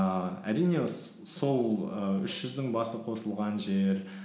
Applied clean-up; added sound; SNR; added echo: none; none; none; none.